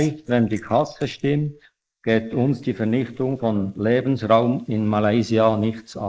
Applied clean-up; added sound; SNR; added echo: neural mask model Resemble Enhance denoiser.